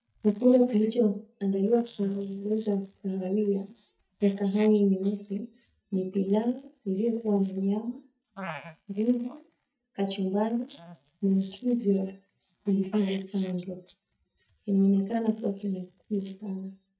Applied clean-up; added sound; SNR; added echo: neural mask model DeepFilterNet 3.